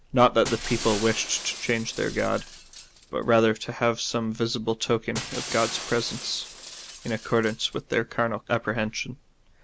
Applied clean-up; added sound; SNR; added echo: none; Shatter; 13 dB; none.